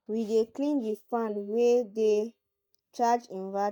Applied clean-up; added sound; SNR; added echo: neural mask model DeepFilterNet 3.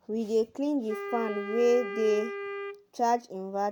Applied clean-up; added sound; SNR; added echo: none; Wind instrument, woodwind instrument; 9 dB; none.